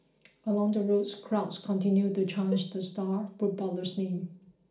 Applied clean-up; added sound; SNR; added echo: none; Cowbell; 15 dB; reverberation time 0.4 s.